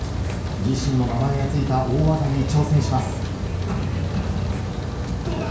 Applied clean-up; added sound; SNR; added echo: none; Rain; 2 dB; reverberation time 0.6 s.